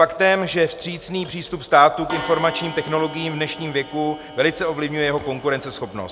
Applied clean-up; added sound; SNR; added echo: none; Clock; 16 dB; none.